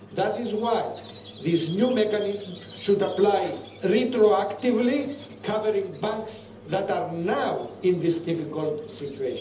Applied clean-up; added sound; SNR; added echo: none; Squeak; 18 dB; reverberation time 1.2 s.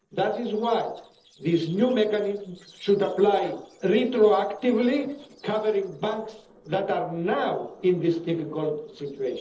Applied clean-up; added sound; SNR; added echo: neural separator model SepFormer DNS4.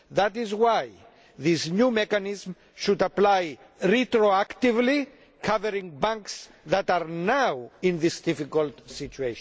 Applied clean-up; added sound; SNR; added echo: none; none; none; none.